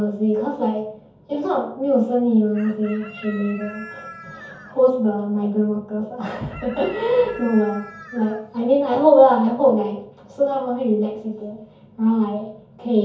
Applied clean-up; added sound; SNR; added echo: none; Chicken, rooster; 18 dB; reverberation time 0.6 s.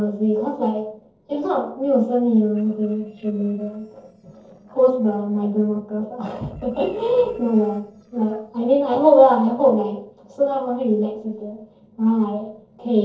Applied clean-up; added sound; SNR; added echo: neural separator model SepFormer DNS4.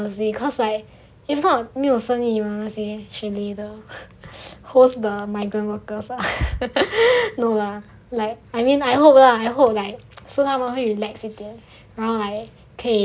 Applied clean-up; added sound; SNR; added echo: none; none; none; none.